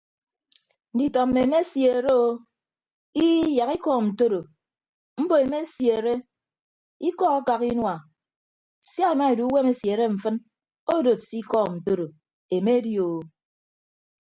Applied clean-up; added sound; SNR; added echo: none; none; none; none.